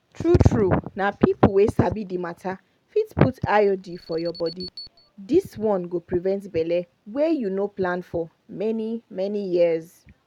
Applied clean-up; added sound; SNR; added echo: none; Alarm; 19 dB; none.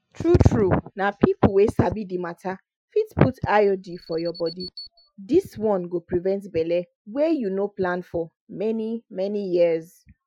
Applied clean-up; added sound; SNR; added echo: classical method Wiener filter.